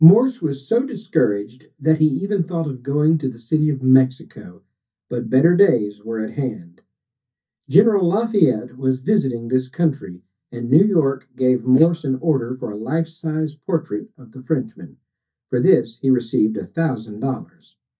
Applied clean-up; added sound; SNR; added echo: neural mask model DeepFilterNet 3.